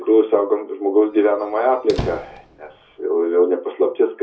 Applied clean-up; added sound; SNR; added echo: none; Squeak; 15 dB; reverberation time 0.4 s.